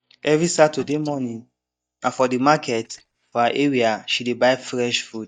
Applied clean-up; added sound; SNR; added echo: neural mask model DeepFilterNet 3.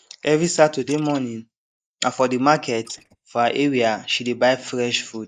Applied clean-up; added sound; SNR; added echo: neural mask model Resemble Enhance denoiser.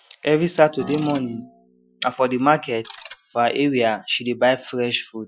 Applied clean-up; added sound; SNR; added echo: classical method Wiener filter.